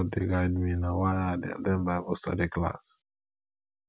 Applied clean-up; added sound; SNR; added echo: none; none; none; none.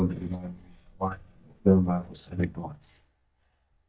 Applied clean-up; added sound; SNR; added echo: neural mask model DeepFilterNet 3.